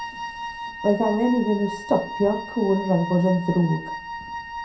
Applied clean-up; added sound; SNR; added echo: none; Wind instrument, woodwind instrument; 10 dB; reverberation time 0.4 s.